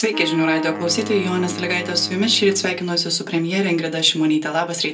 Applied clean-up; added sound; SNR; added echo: none; Wind instrument, woodwind instrument; 10 dB; reverberation time 0.2 s.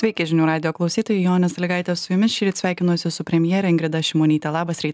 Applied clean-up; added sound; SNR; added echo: none; none; none; none.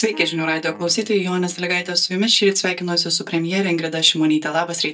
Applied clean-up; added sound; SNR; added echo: neural mask model DeepFilterNet 3.